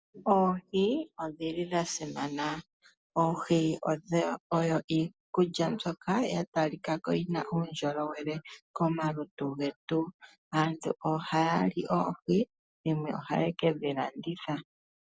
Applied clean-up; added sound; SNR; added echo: none; none; none; none.